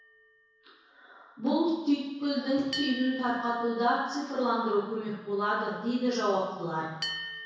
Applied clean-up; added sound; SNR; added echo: none; Bell; 14 dB; reverberation time 1.1 s.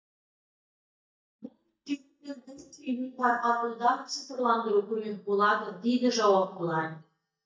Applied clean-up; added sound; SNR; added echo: neural mask model DeepFilterNet 3.